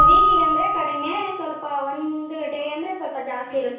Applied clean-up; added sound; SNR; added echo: none; Keyboard (musical); -5 dB; reverberation time 0.7 s.